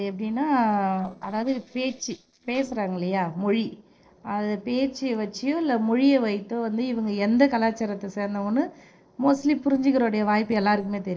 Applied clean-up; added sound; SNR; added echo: neural separator model SepFormer DNS4.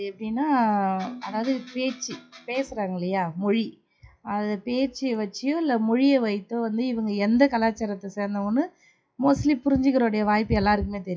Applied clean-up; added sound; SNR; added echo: classical method WPE with log-MMSE.